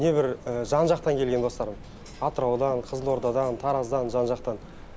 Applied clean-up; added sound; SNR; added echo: none; Train; 17 dB; none.